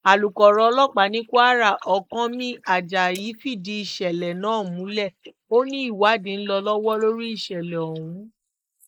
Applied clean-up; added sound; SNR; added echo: neural mask model Resemble Enhance denoiser.